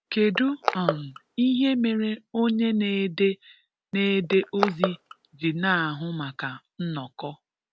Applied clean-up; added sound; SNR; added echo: none; Crushing; 10 dB; none.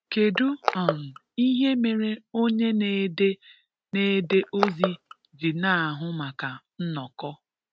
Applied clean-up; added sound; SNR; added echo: neural mask model RNNoise.